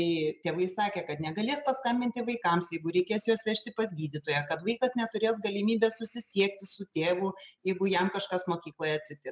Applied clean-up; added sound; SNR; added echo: none; none; none; none.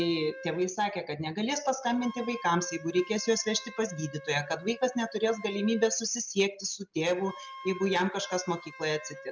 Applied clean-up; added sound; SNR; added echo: none; Wind instrument, woodwind instrument; 16 dB; none.